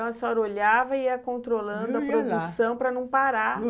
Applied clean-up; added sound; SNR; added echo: none; none; none; none.